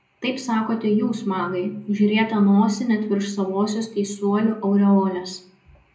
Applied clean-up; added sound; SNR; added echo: none; none; none; reverberation time 0.5 s.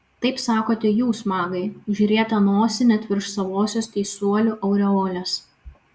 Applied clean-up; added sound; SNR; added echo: none; none; none; none.